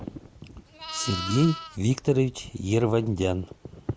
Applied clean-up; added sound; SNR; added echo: none; Livestock, farm animals, working animals; 14 dB; none.